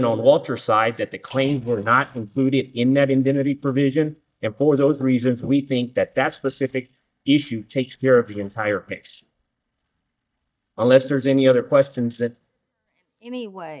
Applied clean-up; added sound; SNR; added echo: neural mask model DeepFilterNet 3.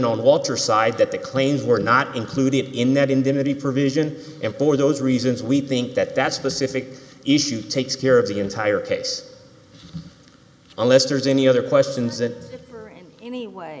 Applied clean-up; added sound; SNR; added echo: none; none; none; none.